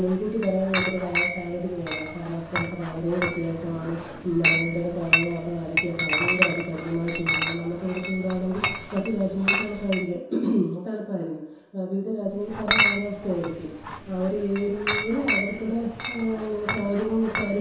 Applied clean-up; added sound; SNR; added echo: none; Chatter / Chink, clink; 2 dB; reverberation time 0.7 s.